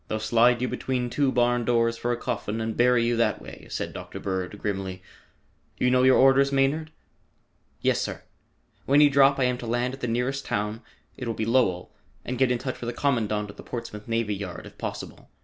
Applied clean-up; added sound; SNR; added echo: none; none; none; none.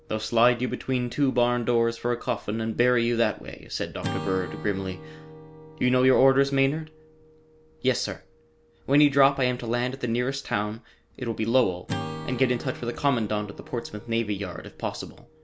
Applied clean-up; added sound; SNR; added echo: none; Acoustic guitar / Strum; 15 dB; none.